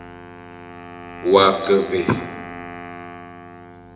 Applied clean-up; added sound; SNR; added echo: none; Wind instrument, woodwind instrument; 14 dB; reverberation time 0.6 s.